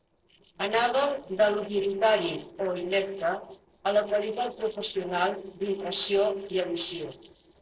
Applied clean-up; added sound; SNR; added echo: neural separator model SepFormer DNS4.